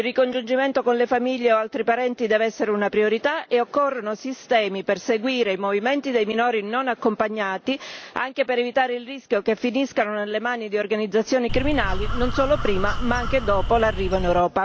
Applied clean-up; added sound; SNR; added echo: none; Crow; 2 dB; none.